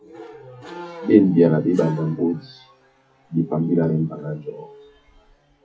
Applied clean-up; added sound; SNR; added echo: classical method WPE with log-MMSE.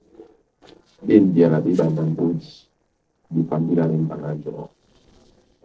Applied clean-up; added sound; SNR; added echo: neural separator model SepFormer DNS4.